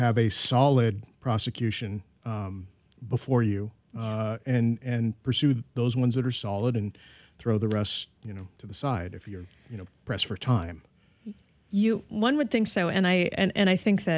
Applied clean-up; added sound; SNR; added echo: none; none; none; none.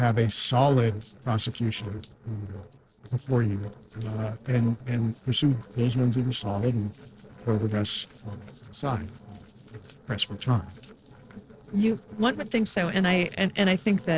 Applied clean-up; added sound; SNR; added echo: neural separator model SepFormer DNS4.